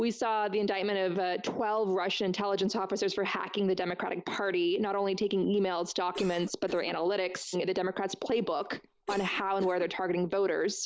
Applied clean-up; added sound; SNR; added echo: none; Cough; 18 dB; none.